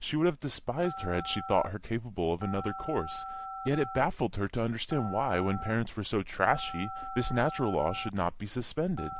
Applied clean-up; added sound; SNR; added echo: none; Telephone; 11 dB; none.